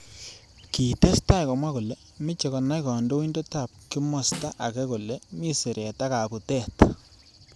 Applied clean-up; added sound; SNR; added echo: none; Snare drum; 14 dB; none.